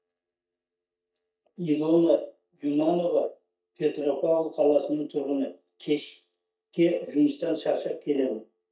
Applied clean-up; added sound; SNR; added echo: neural mask model DeepFilterNet 3.